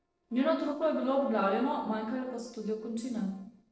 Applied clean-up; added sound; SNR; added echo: neural separator model SepFormer DNS4.